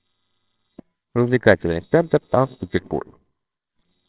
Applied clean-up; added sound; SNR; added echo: neural separator model SepFormer WHAMR!.